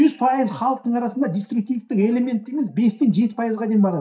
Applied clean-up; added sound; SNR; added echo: neural mask model DeepFilterNet 3.